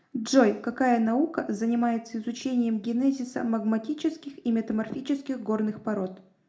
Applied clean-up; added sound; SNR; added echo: none; none; none; reverberation time 0.3 s.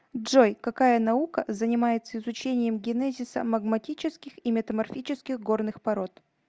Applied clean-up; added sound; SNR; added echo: none; none; none; none.